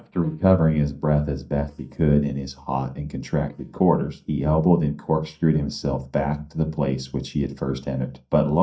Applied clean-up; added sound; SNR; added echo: neural mask model DeepFilterNet 3.